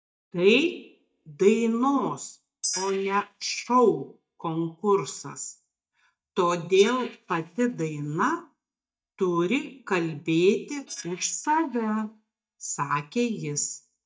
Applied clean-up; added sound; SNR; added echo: neural mask model DeepFilterNet 3.